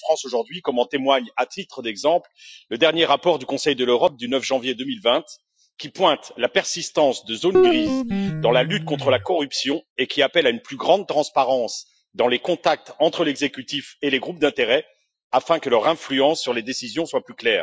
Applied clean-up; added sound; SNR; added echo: classical method Wiener filter.